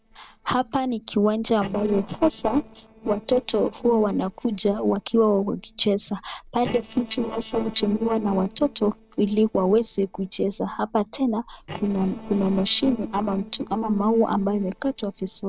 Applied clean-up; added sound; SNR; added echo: neural separator model SepFormer DNS4.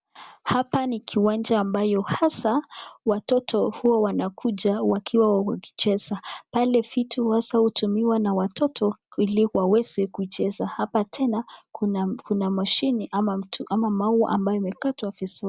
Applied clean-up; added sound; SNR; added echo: none; none; none; none.